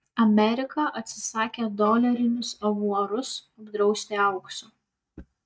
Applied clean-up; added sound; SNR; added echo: neural mask model DeepFilterNet 3.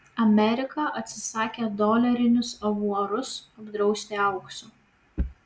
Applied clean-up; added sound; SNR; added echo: none; none; none; none.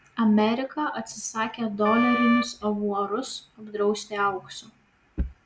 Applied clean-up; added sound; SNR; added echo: none; Wind instrument, woodwind instrument; 3 dB; none.